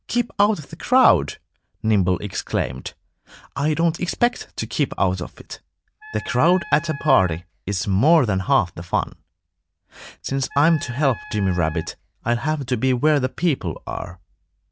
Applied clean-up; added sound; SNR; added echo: none; Wind instrument, woodwind instrument; 17 dB; none.